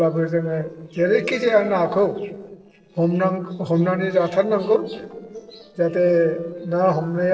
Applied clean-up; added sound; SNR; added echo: neural separator model SepFormer DNS4.